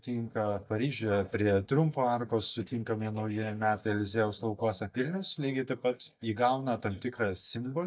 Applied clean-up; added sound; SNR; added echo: neural mask model DeepFilterNet 3.